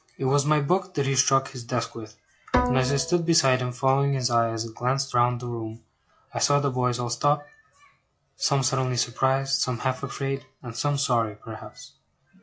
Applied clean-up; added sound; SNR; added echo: classical method log-MMSE.